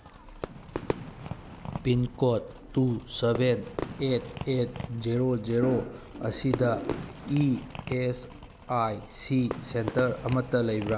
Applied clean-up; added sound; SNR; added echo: none; Fireworks; 11 dB; none.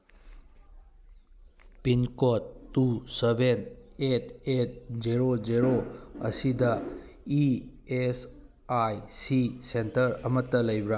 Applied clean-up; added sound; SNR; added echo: none; none; none; none.